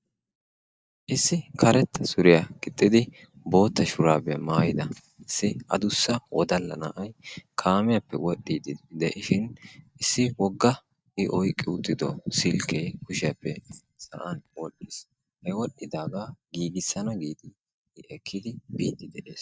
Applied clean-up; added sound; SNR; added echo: neural mask model DeepFilterNet 3.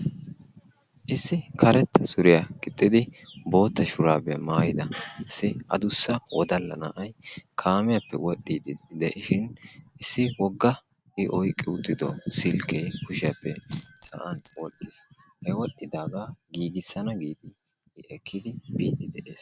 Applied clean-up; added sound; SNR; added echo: none; Coin (dropping); 18 dB; none.